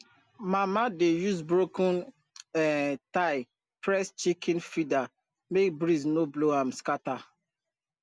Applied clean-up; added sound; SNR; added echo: none; none; none; none.